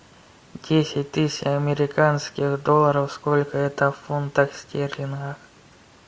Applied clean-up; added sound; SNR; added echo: none; none; none; none.